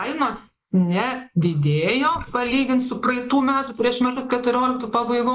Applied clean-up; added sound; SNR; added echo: neural mask model Resemble Enhance denoiser.